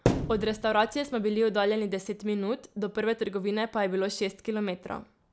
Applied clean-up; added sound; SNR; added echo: none; Thump, thud; 3 dB; none.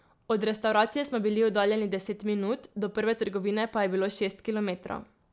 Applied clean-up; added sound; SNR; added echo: none; none; none; none.